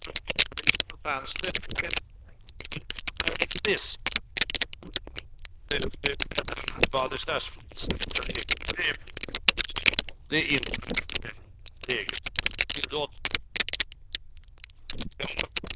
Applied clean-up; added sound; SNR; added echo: neural diffusion model UNIVERSE++.